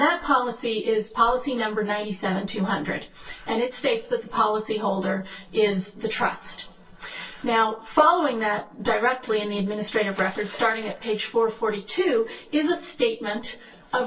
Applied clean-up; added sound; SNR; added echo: neural separator model SepFormer DNS4.